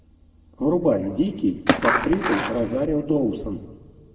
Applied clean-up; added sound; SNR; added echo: none; Skateboard; -1 dB; reverberation time 1.2 s.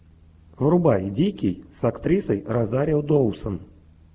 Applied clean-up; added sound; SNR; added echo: none; none; none; none.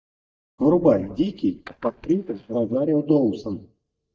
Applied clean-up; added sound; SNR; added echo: neural mask model DeepFilterNet 3.